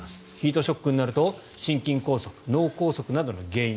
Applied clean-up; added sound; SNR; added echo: none; none; none; none.